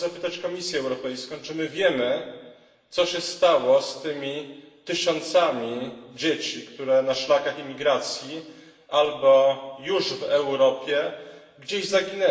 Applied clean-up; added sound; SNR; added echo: none; none; none; reverberation time 1.0 s.